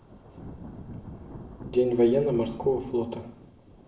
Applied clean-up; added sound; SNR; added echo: none; Thunder / Rain; 15 dB; reverberation time 0.8 s.